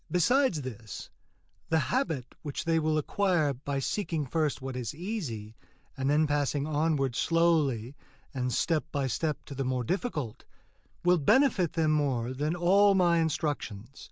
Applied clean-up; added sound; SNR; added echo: none; none; none; none.